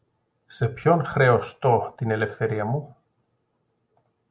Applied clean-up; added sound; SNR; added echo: none; none; none; none.